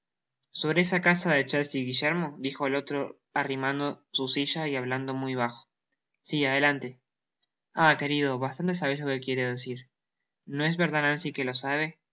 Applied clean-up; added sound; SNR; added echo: none; none; none; none.